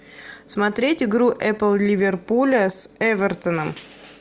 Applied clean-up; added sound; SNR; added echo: none; none; none; none.